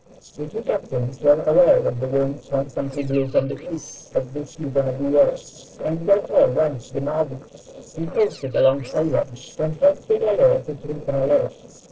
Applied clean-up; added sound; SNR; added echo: neural separator model SepFormer DNS4.